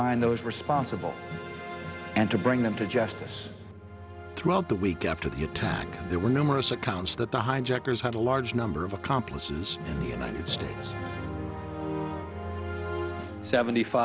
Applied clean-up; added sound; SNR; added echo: none; none; none; none.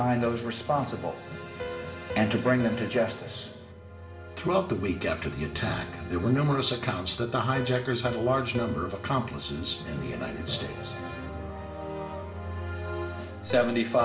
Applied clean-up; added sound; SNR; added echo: none; Piano; 15 dB; reverberation time 0.7 s.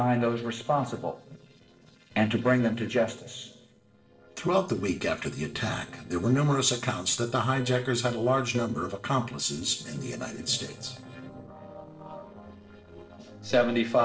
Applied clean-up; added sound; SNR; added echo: neural separator model SepFormer DNS4.